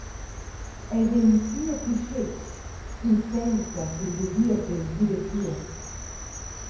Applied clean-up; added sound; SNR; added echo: none; Cricket; 10 dB; reverberation time 0.6 s.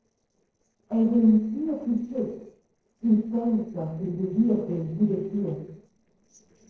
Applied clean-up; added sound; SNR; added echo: neural separator model SepFormer DNS4.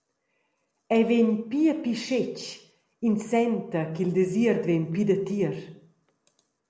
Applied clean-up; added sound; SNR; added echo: none; none; none; none.